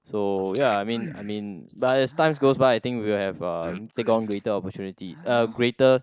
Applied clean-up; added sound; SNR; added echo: neural mask model Resemble Enhance denoiser.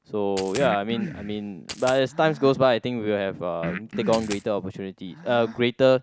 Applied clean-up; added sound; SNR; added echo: none; Coin (dropping) + Breathing; 13 dB; none.